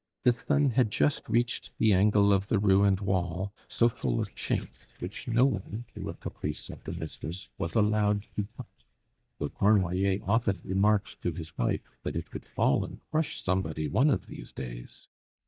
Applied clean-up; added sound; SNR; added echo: neural mask model DeepFilterNet 3.